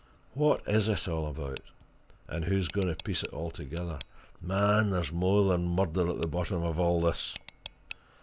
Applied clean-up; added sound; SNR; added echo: none; Tick; 16 dB; none.